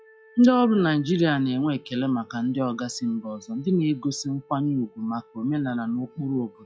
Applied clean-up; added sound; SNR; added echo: classical method log-MMSE.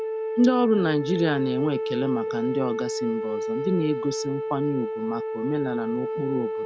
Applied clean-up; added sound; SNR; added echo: none; Wind instrument, woodwind instrument; 3 dB; none.